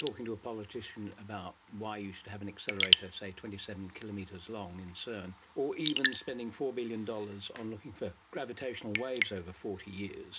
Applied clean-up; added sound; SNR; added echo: none; Raindrop / Drip; -2 dB; reverberation time 0.3 s.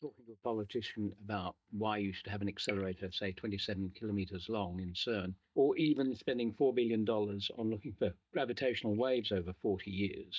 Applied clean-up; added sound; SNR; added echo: neural mask model DeepFilterNet 3.